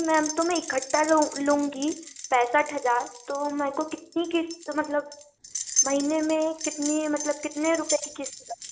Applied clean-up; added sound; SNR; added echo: none; Keys jangling; 8 dB; none.